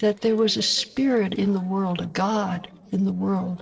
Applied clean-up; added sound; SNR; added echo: neural separator model SepFormer DNS4.